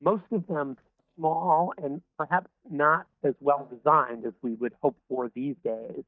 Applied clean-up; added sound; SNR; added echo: neural mask model DeepFilterNet 3.